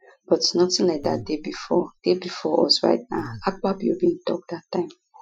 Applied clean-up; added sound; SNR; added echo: classical method Wiener filter.